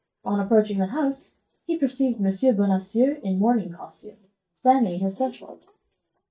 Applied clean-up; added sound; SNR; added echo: neural mask model DeepFilterNet 3.